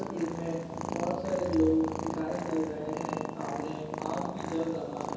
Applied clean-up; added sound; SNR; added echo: none; Purr; 5 dB; reverberation time 1.1 s.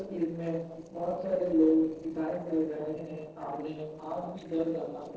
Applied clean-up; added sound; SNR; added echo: neural separator model SepFormer DNS4.